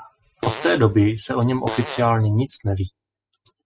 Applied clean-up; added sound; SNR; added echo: classical method spectral subtraction.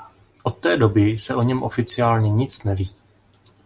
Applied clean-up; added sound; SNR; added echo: none; none; none; none.